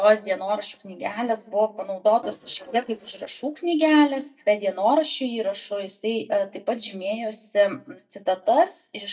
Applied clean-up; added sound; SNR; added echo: neural mask model DeepFilterNet 3.